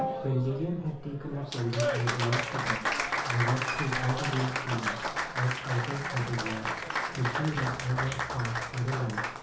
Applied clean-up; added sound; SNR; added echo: none; Applause; 1 dB; reverberation time 0.6 s.